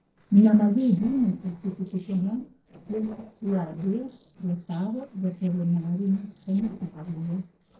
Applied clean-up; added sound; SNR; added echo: neural separator model SepFormer DNS4.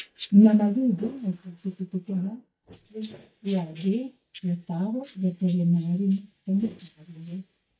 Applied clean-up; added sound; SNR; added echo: neural mask model DeepFilterNet 3.